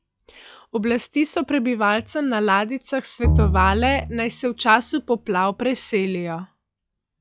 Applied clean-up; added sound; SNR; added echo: classical method log-MMSE.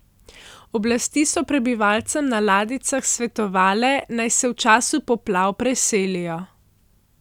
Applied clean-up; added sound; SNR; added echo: none; none; none; none.